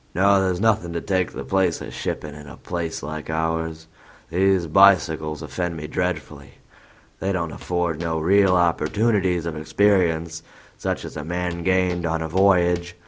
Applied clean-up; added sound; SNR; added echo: none; Walk, footsteps; 20 dB; none.